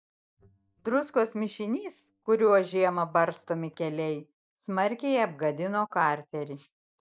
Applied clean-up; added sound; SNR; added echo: neural mask model DeepFilterNet 3.